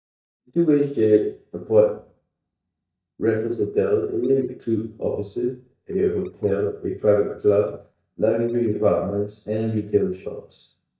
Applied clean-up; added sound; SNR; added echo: neural mask model DeepFilterNet 3.